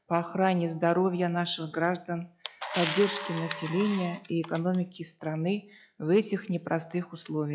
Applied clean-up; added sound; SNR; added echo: classical method log-MMSE.